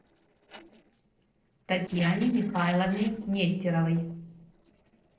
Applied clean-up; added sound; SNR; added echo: neural separator model SepFormer DNS4.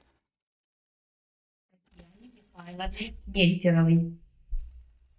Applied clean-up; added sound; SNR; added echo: neural mask model DeepFilterNet 3.